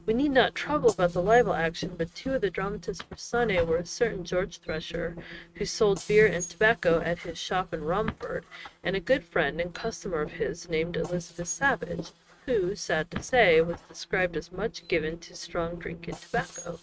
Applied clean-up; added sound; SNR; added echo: neural mask model RNNoise.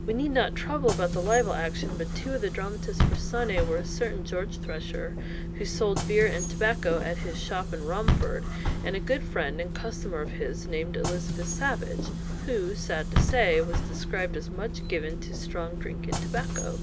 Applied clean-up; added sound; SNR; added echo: none; Bus / Engine; 0 dB; none.